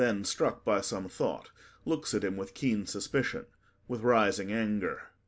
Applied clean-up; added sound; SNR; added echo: none; none; none; none.